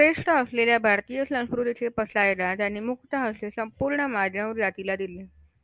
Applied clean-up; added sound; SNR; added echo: none; none; none; none.